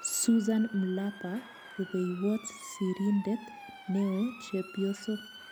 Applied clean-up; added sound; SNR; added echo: none; Motor vehicle (road) / Siren; 17 dB; none.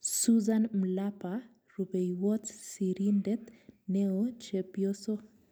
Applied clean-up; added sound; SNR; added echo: none; none; none; none.